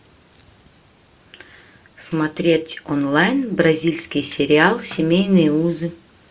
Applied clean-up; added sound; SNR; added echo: none; none; none; none.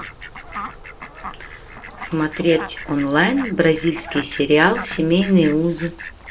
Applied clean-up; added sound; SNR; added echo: none; Fowl; 14 dB; none.